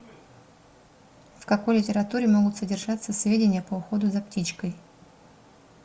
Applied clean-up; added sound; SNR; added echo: none; none; none; none.